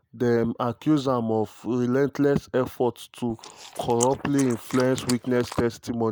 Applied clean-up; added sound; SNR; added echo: neural mask model Resemble Enhance denoiser.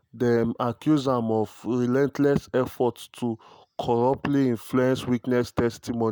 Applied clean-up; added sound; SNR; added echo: none; none; none; none.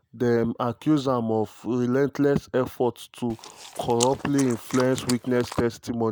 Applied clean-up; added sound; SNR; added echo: none; Chewing, mastication; 12 dB; none.